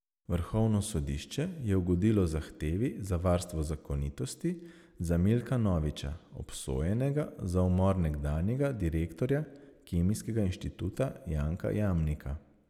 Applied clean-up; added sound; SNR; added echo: none; none; none; none.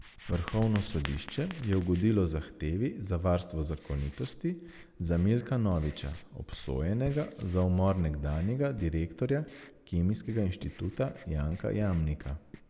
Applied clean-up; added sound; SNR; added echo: none; Writing; 18 dB; none.